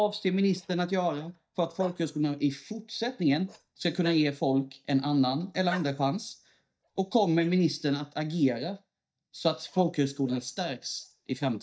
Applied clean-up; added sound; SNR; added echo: neural mask model DeepFilterNet 3.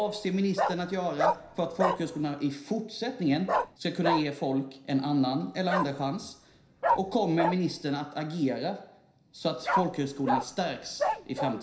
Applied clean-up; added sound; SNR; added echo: none; Bark; 3 dB; reverberation time 0.5 s.